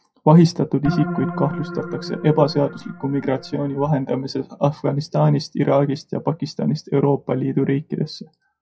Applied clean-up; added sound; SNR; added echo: classical method WPE with log-MMSE.